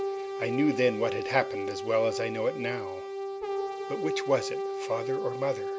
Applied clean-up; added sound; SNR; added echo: none; Brass instrument; 3 dB; none.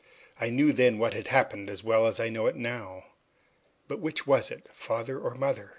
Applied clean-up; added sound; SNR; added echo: none; none; none; none.